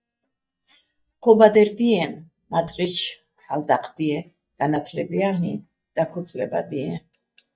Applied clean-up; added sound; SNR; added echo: neural mask model DeepFilterNet 3.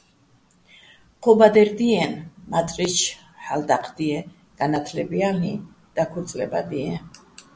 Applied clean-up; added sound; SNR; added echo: none; none; none; none.